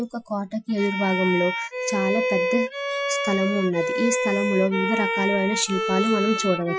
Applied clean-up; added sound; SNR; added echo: classical method Wiener filter.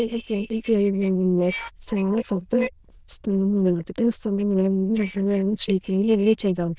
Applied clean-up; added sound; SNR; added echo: neural diffusion model UNIVERSE++.